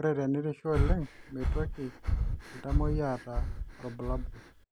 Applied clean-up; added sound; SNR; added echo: none; Breathing; -3 dB; none.